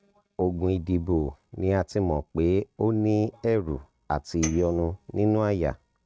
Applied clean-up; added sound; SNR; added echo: neural mask model RNNoise.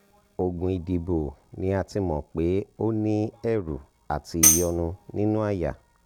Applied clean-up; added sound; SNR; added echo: none; Tambourine; -2 dB; none.